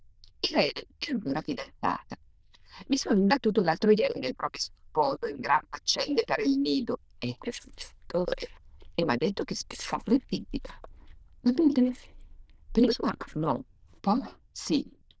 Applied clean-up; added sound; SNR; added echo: neural diffusion model UNIVERSE++.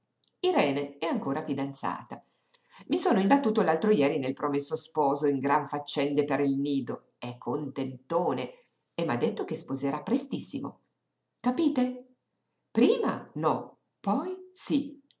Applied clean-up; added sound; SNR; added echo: none; none; none; none.